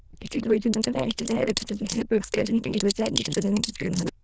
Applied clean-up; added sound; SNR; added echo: neural diffusion model UNIVERSE++.